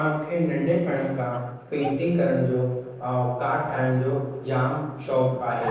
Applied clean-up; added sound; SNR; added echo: neural separator model SepFormer DNS4.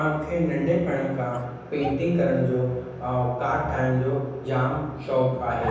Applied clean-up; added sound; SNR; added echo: none; Growling; 18 dB; reverberation time 1.1 s.